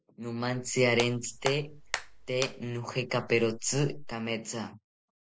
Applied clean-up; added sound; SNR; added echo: none; Hands; 9 dB; none.